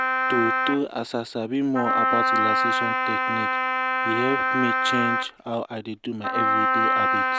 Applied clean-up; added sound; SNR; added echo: none; Wind instrument, woodwind instrument; -5 dB; none.